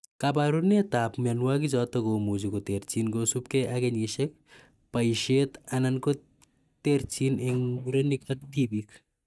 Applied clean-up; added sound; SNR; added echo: neural mask model DeepFilterNet 3.